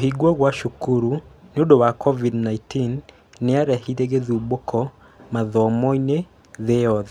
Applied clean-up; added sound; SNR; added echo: none; none; none; none.